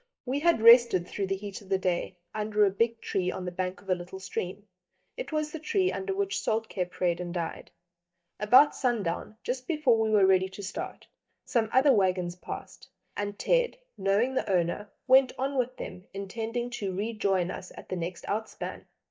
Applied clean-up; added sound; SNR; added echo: neural mask model DeepFilterNet 3.